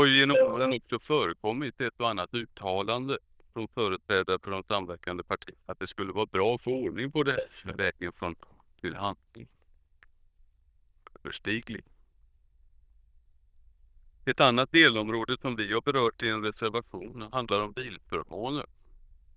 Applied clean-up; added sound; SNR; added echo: neural diffusion model UNIVERSE++.